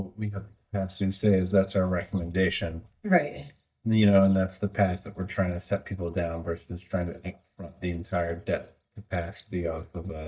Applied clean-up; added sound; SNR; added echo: neural mask model DeepFilterNet 3.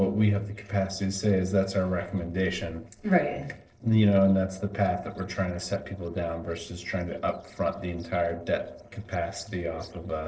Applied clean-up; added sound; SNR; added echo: neural separator model SepFormer DNS4.